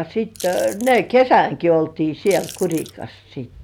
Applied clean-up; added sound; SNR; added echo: none; Chewing, mastication / Crushing; 19 dB; none.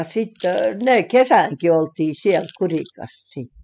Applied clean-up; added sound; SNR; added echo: classical method spectral subtraction.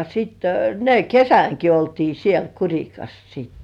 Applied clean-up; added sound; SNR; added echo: none; none; none; none.